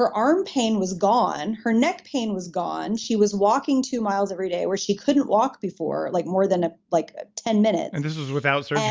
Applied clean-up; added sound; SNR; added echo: none; none; none; none.